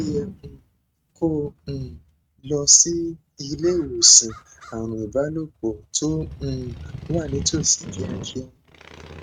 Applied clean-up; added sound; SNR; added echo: neural mask model RNNoise.